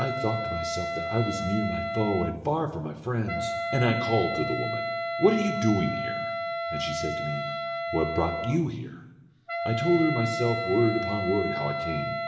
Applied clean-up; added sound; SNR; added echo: none; Wind instrument, woodwind instrument; 3 dB; reverberation time 1.0 s.